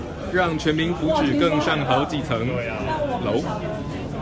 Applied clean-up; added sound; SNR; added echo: none; none; none; none.